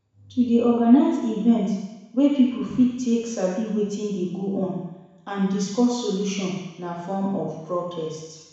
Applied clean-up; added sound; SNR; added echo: none; none; none; reverberation time 1.1 s.